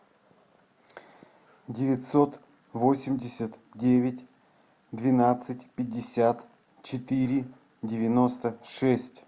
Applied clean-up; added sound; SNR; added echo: none; none; none; none.